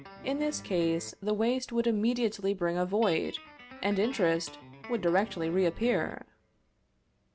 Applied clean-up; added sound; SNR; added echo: none; Guitar; 19 dB; none.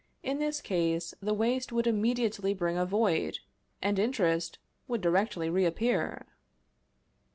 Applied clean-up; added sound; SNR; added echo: none; none; none; none.